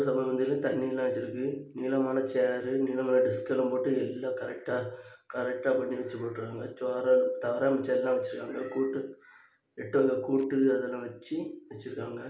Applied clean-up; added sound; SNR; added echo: none; none; none; none.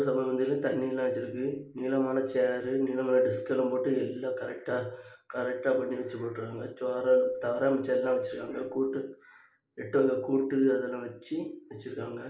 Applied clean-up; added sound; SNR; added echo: neural mask model Resemble Enhance denoiser.